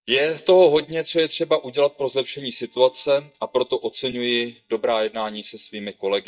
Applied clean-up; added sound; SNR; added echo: neural mask model DeepFilterNet 3.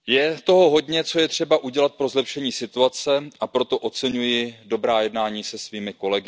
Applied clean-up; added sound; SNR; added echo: none; none; none; none.